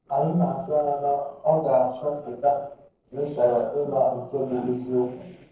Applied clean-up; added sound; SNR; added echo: neural separator model SepFormer DNS4.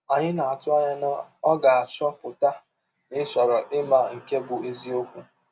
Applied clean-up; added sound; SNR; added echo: none; none; none; none.